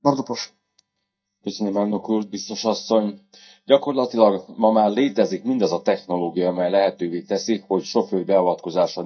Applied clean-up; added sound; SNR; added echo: neural mask model DeepFilterNet 3.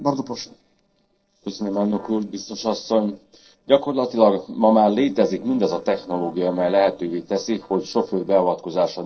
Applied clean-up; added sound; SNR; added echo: neural separator model SepFormer DNS4.